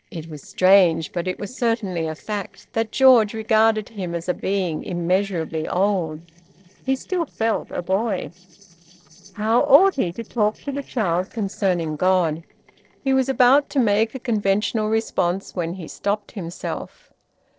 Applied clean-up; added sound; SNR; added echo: neural separator model SepFormer DNS4.